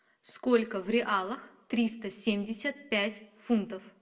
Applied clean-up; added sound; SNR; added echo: none; none; none; reverberation time 0.6 s.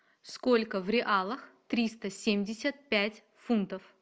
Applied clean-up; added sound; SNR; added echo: none; none; none; none.